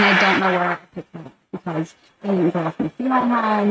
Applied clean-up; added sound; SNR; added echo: neural mask model RNNoise.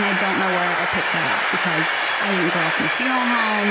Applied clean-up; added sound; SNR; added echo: none; Train; -3 dB; none.